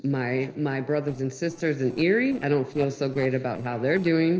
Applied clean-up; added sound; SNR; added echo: neural separator model SepFormer DNS4.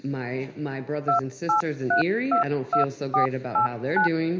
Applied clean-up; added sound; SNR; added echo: none; Telephone; -3 dB; reverberation time 1.7 s.